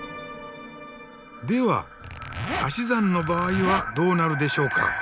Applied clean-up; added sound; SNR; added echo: none; Zipper (clothing); 8 dB; none.